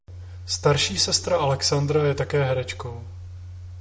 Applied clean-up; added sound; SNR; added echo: none; none; none; none.